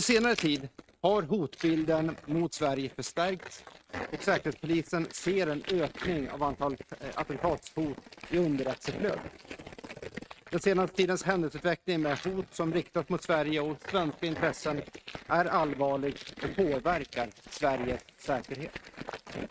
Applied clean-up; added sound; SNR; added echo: neural mask model RNNoise.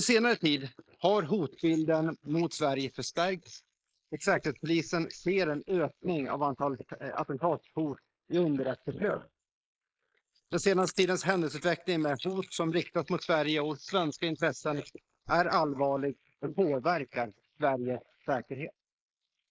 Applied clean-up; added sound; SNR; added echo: neural mask model Resemble Enhance denoiser.